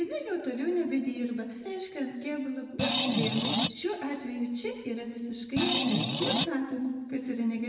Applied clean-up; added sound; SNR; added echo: none; Screech; -3 dB; reverberation time 1.2 s.